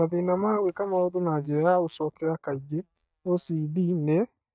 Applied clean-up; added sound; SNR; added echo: neural mask model DeepFilterNet 3.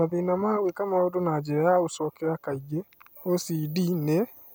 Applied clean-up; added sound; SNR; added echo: none; none; none; none.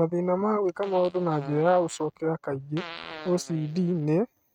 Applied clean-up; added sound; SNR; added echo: neural mask model RNNoise.